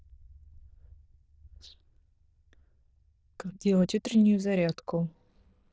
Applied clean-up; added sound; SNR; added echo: neural diffusion model UNIVERSE++.